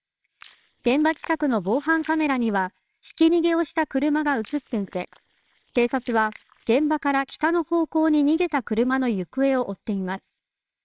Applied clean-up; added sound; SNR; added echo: neural separator model SepFormer WHAMR!.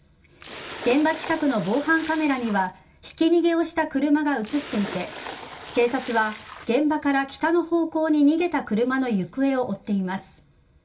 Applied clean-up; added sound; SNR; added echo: none; Splash, splatter; 14 dB; reverberation time 0.2 s.